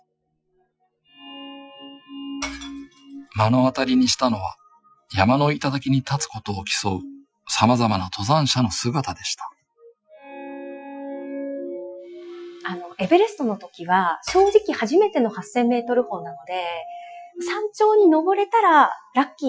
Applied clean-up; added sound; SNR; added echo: classical method Wiener filter.